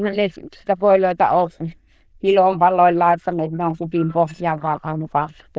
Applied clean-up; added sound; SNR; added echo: neural diffusion model UNIVERSE++.